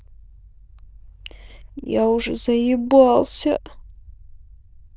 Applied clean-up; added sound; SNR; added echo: neural diffusion model UNIVERSE++.